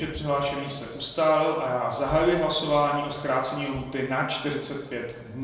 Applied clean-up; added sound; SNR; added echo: none; none; none; reverberation time 1.0 s.